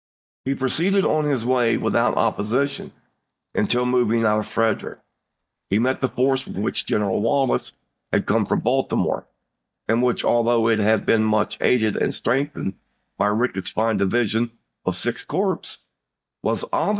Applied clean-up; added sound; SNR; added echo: neural mask model DeepFilterNet 3.